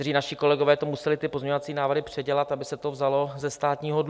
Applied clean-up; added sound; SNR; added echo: none; none; none; none.